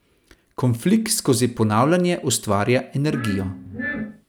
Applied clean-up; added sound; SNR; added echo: none; Glass; 9 dB; none.